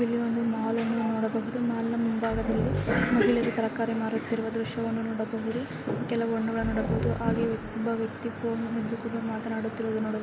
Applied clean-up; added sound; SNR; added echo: none; Growling; 6 dB; none.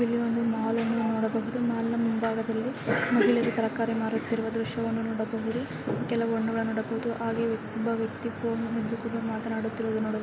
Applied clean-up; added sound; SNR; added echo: none; none; none; none.